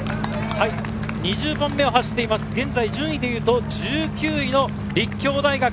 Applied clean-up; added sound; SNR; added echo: none; none; none; none.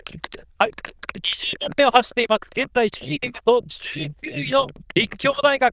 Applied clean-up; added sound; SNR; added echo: neural diffusion model UNIVERSE++.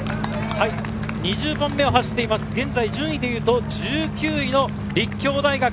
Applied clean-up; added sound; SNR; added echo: none; Bowed string instrument; 16 dB; none.